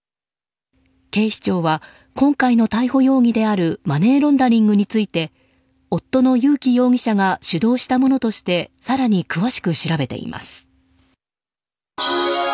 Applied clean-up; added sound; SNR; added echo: none; none; none; none.